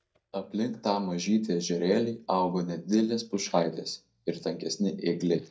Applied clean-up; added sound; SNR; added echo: neural mask model DeepFilterNet 3.